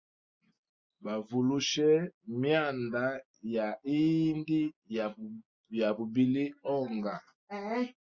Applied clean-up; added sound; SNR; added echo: none; none; none; none.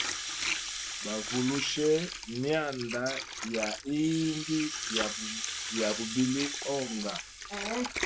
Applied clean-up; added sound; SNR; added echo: none; Water + Rattle (instrument); 4 dB; none.